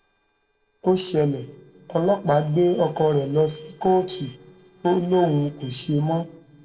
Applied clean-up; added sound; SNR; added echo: neural separator model SepFormer DNS4.